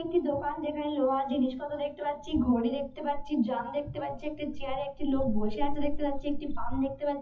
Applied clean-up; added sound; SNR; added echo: classical method WPE with log-MMSE.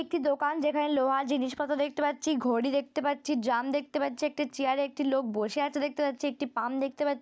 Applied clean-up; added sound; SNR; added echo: none; none; none; none.